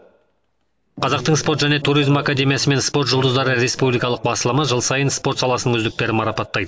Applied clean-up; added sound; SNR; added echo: none; none; none; none.